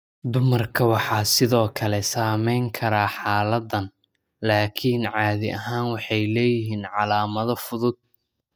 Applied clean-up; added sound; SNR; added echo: neural mask model DeepFilterNet 3.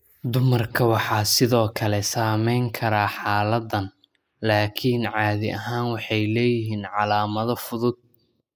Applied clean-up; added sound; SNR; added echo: neural mask model Resemble Enhance denoiser.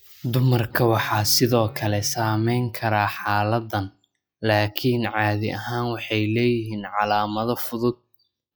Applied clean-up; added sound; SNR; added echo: classical method log-MMSE.